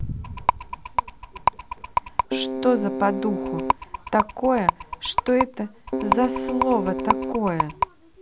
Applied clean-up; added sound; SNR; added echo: none; Rattle + Keyboard (musical); 0 dB; none.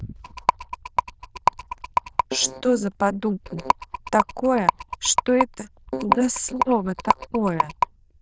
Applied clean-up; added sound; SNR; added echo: neural diffusion model UNIVERSE++.